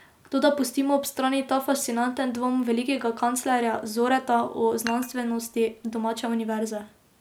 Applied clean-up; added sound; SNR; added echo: none; Dishes, pots, and pans; 16 dB; none.